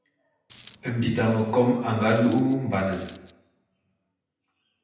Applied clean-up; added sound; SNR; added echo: none; Coin (dropping); 16 dB; reverberation time 0.9 s.